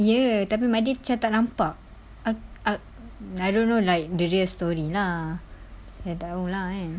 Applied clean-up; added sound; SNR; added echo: none; none; none; none.